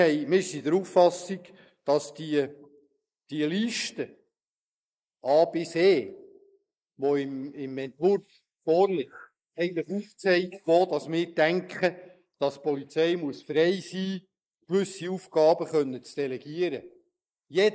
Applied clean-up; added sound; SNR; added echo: neural mask model Resemble Enhance denoiser.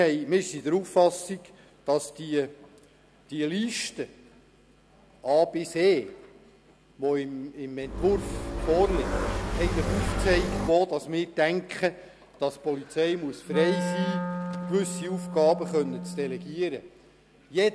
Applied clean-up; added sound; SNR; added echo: none; Wind instrument, woodwind instrument + Motorcycle; 3 dB; none.